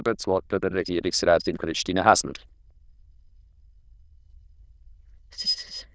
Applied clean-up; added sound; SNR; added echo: neural diffusion model UNIVERSE++.